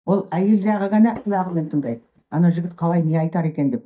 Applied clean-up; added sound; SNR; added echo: neural mask model DeepFilterNet 3.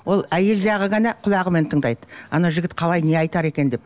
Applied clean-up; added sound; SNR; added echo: none; none; none; none.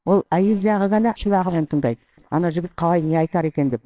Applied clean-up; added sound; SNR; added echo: neural separator model SepFormer WHAMR!.